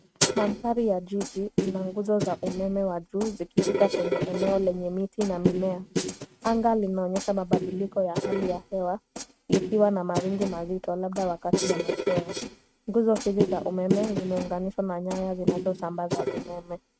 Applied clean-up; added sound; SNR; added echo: neural mask model RNNoise.